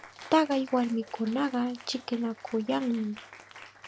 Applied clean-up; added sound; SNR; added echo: none; Cheering; 19 dB; none.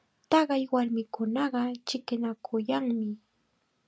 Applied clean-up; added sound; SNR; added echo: none; none; none; none.